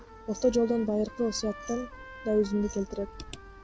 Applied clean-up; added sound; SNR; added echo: none; Glass + Trumpet; 17 dB; none.